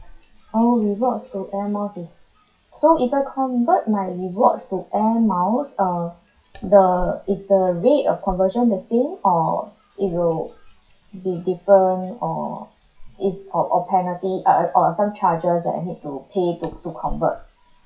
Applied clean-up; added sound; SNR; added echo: classical method WPE with log-MMSE.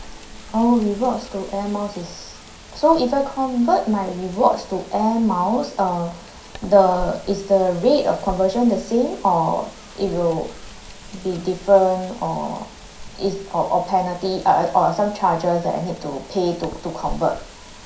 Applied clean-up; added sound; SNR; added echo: none; Wind; 17 dB; reverberation time 0.5 s.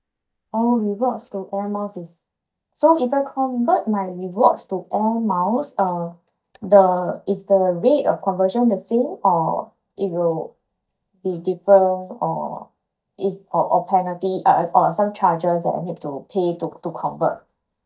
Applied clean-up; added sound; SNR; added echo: neural mask model DeepFilterNet 3.